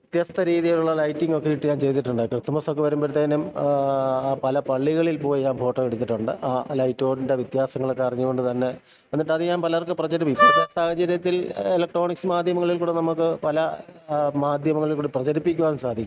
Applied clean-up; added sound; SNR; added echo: neural mask model RNNoise.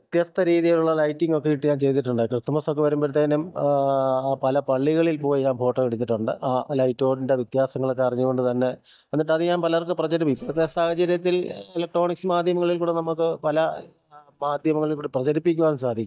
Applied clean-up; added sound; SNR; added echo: neural mask model DeepFilterNet 3.